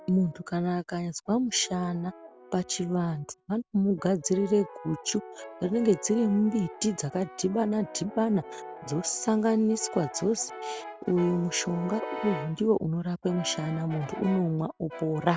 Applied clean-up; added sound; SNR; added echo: none; Brass instrument; 14 dB; none.